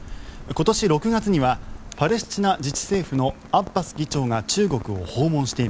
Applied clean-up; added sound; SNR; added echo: none; Rain; 15 dB; none.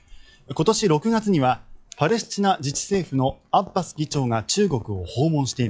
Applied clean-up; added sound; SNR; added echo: classical method log-MMSE.